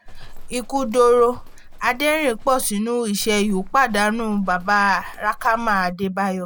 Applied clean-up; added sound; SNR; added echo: none; Livestock, farm animals, working animals; 13 dB; none.